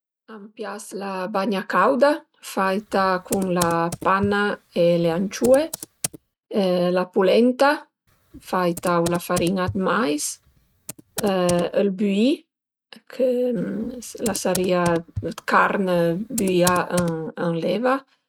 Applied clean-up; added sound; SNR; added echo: neural mask model RNNoise.